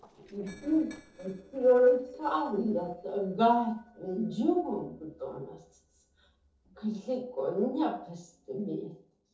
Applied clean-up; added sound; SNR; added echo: neural separator model SepFormer DNS4.